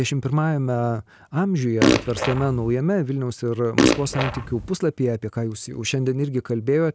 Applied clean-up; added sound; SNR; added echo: none; Fart; -1 dB; none.